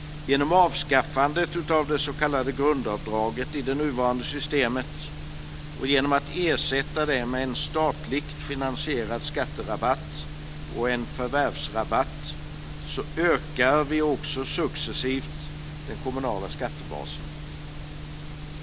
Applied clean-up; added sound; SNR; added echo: none; none; none; none.